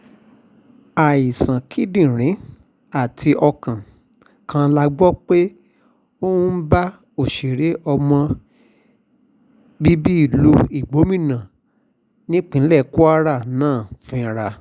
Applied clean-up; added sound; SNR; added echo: none; none; none; none.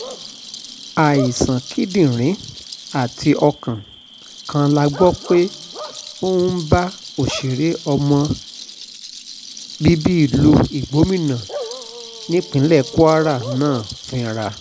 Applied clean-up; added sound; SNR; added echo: none; Bark / Cricket + Rattle; 15 dB; none.